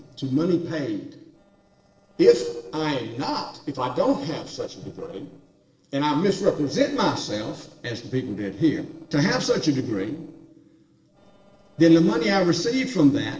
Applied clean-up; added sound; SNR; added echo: neural separator model SepFormer DNS4.